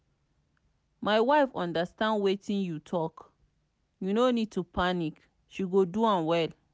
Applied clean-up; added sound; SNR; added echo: none; none; none; none.